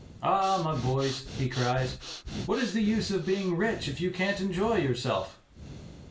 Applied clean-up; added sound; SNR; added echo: none; Breathing; 13 dB; reverberation time 0.3 s.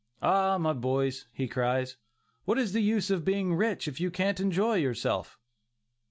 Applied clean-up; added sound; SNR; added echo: none; none; none; none.